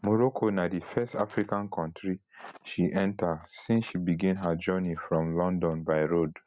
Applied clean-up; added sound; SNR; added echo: none; none; none; none.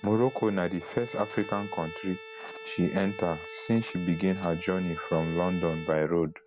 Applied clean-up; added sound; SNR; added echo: none; Bowed string instrument; 14 dB; none.